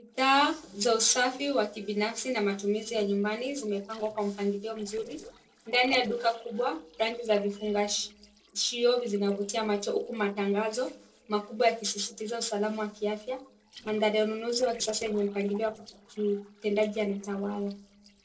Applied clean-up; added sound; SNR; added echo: neural separator model SepFormer DNS4.